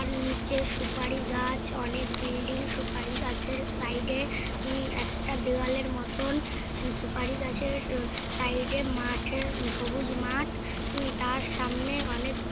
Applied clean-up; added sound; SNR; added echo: none; Wind; -1 dB; none.